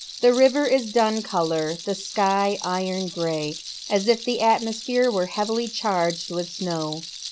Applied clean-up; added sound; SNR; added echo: none; Rattle; 13 dB; none.